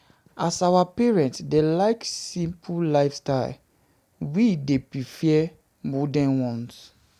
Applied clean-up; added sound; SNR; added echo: none; none; none; none.